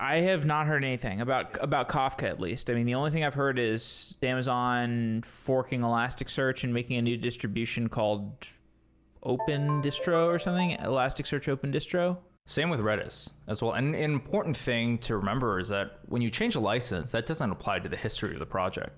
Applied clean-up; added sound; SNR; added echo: none; Ringtone; 9 dB; none.